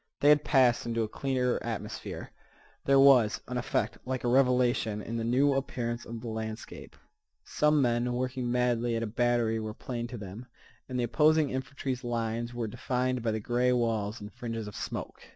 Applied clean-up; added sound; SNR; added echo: neural mask model DeepFilterNet 3.